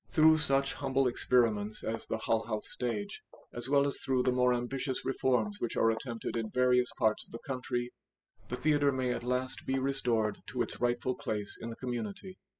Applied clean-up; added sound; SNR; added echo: classical method spectral subtraction.